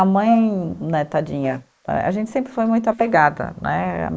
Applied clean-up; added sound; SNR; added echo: neural mask model Resemble Enhance denoiser.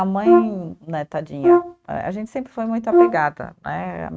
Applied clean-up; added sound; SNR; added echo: neural mask model RNNoise.